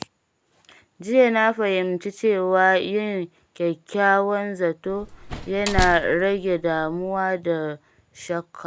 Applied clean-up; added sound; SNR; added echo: none; Slam; 7 dB; none.